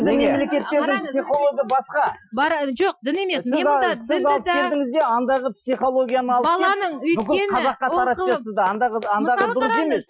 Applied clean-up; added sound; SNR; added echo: classical method Wiener filter.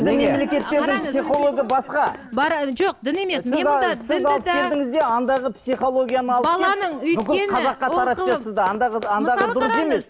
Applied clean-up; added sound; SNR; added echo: none; Run; 19 dB; none.